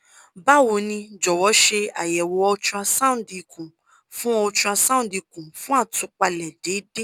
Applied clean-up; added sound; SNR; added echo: none; none; none; none.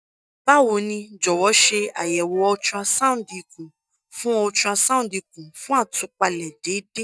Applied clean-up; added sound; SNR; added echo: neural mask model DeepFilterNet 3.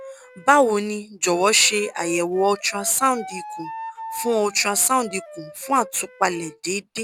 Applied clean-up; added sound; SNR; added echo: none; Wind instrument, woodwind instrument; 16 dB; none.